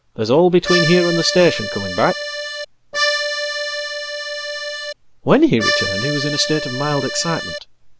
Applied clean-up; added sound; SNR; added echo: none; Accordion; 3 dB; none.